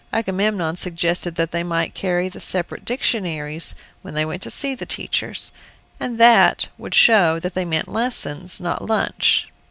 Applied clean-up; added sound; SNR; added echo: none; none; none; none.